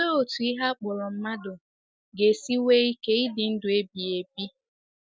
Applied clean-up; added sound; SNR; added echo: none; none; none; none.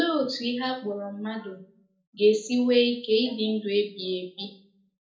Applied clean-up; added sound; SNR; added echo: none; none; none; reverberation time 0.4 s.